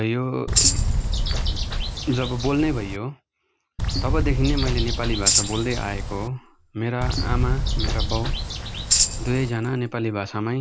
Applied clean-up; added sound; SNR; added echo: none; Tambourine + Bird; -3 dB; none.